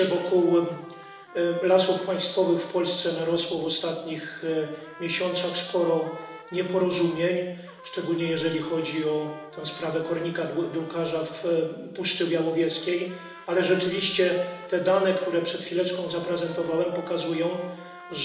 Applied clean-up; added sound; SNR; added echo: none; Trumpet; 20 dB; reverberation time 1.0 s.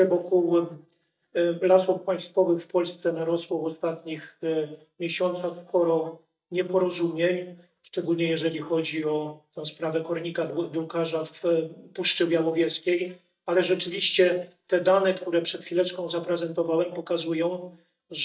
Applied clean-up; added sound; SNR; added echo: neural mask model DeepFilterNet 3.